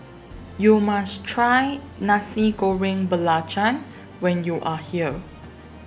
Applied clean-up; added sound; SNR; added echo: none; Musical instrument; 19 dB; none.